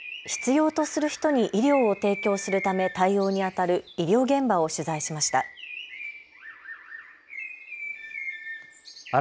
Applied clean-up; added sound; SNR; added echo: none; Bird; 14 dB; none.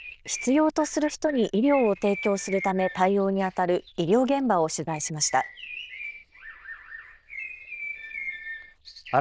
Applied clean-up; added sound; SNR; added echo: neural diffusion model UNIVERSE++.